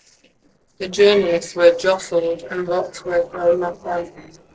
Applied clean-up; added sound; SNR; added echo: neural separator model SepFormer DNS4.